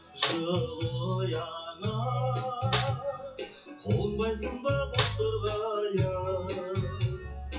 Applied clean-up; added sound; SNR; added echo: classical method WPE with log-MMSE.